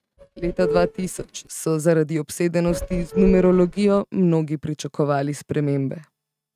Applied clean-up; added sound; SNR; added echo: neural mask model RNNoise.